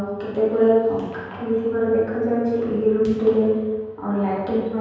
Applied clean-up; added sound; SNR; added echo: none; none; none; reverberation time 1.2 s.